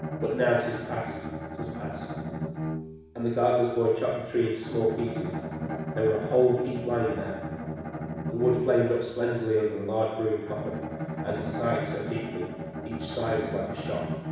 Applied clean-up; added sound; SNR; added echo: none; Bowed string instrument; 7 dB; reverberation time 1.1 s.